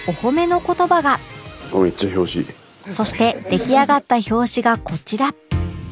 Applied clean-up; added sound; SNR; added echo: none; none; none; none.